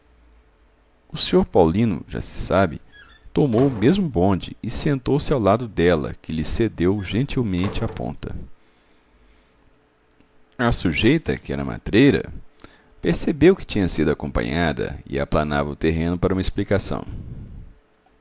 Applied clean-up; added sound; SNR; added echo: none; Slam; 18 dB; none.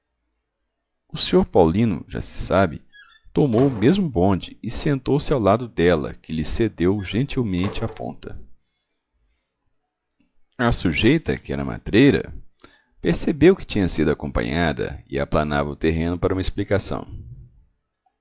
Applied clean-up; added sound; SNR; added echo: classical method log-MMSE.